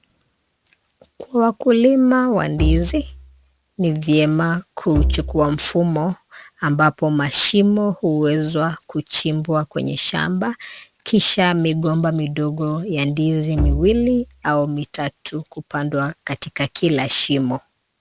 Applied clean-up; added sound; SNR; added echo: none; Bowed string instrument; 4 dB; none.